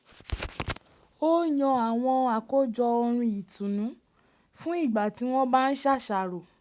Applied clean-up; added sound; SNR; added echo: none; none; none; none.